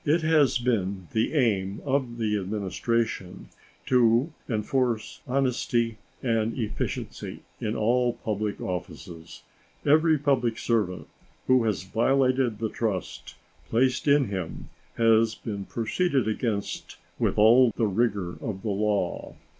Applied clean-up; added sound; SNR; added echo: none; none; none; none.